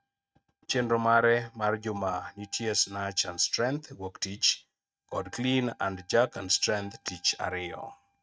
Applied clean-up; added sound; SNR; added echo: neural mask model RNNoise.